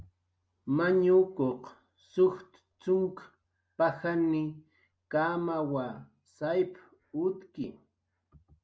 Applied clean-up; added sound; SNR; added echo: none; none; none; none.